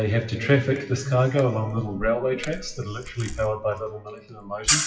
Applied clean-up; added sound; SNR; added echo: classical method WPE with log-MMSE.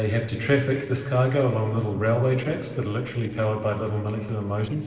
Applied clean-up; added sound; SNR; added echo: neural separator model SepFormer DNS4.